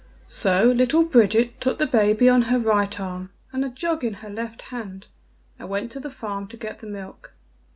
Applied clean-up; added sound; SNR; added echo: none; none; none; none.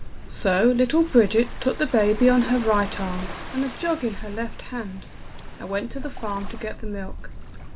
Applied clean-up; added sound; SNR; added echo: none; Waves, surf; 8 dB; none.